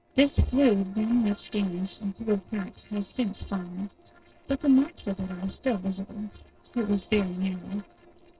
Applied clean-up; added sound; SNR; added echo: neural separator model SepFormer DNS4.